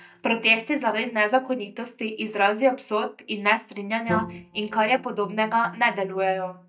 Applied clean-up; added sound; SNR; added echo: neural mask model DeepFilterNet 3.